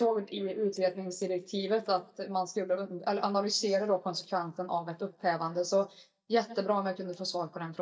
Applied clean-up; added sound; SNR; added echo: neural mask model DeepFilterNet 3.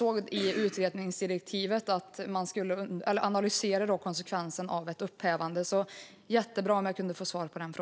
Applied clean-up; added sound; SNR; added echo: none; none; none; none.